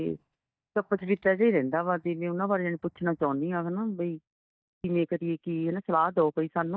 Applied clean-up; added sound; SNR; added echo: neural mask model DeepFilterNet 3.